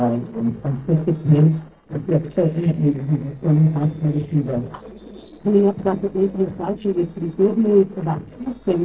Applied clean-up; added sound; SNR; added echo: neural separator model SepFormer DNS4.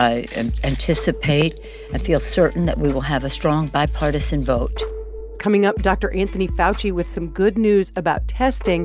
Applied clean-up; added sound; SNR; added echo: none; none; none; none.